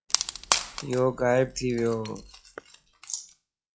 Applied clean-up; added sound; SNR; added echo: classical method log-MMSE.